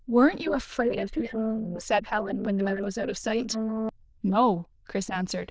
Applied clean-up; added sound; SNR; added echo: neural diffusion model UNIVERSE++.